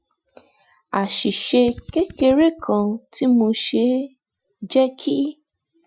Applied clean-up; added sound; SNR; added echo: classical method Wiener filter.